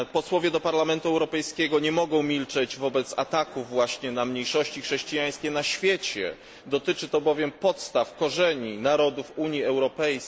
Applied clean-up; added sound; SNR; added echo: none; none; none; none.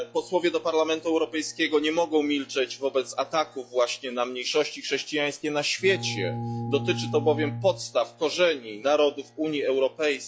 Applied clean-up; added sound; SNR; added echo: classical method log-MMSE.